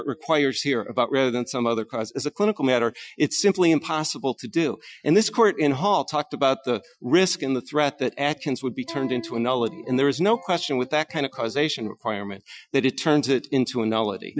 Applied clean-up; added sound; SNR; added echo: classical method Wiener filter.